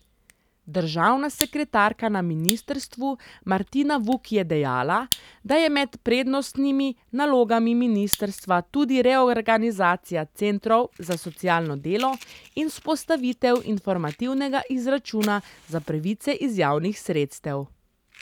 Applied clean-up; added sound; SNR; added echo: none; Fire; 16 dB; none.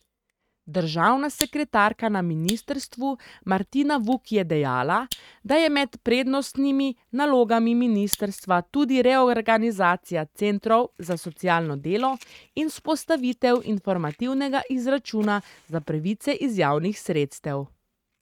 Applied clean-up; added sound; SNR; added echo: neural mask model RNNoise.